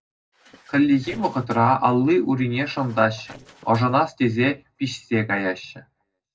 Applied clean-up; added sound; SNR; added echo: neural separator model SepFormer DNS4.